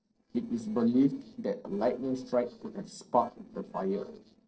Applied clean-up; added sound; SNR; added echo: neural separator model SepFormer DNS4.